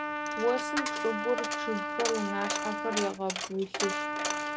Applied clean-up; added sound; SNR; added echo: none; Coin (dropping) + Trumpet; 0 dB; none.